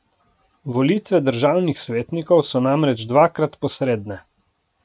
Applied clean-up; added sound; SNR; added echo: none; none; none; none.